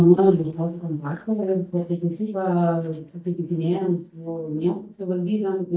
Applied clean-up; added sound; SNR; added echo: neural mask model DeepFilterNet 3.